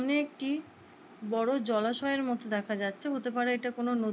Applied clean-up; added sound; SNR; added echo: none; none; none; none.